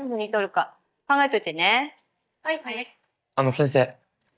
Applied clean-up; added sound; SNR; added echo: neural mask model DeepFilterNet 3.